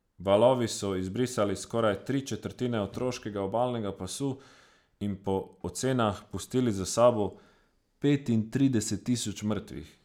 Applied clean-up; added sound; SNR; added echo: none; none; none; none.